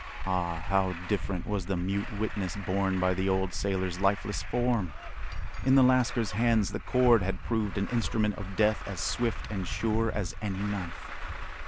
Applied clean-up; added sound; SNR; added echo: none; Truck; 6 dB; none.